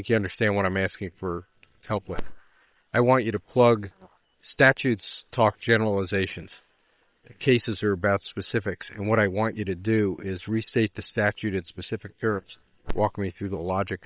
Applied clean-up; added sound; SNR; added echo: neural separator model SepFormer WHAM!.